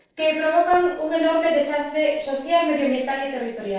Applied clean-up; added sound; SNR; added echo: neural separator model SepFormer DNS4.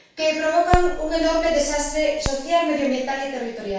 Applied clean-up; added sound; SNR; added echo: none; Crackle; 8 dB; reverberation time 0.7 s.